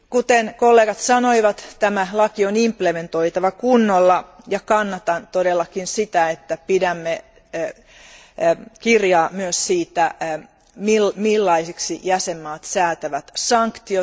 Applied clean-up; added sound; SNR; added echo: none; none; none; none.